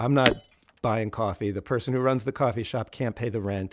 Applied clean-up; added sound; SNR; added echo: none; Shatter; 5 dB; none.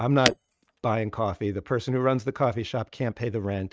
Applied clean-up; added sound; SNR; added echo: neural mask model RNNoise.